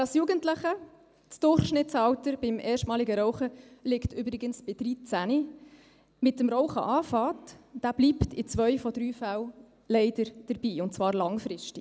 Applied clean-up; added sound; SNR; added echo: none; none; none; none.